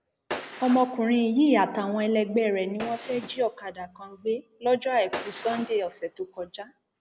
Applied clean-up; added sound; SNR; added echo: none; Gunshot, gunfire; 15 dB; none.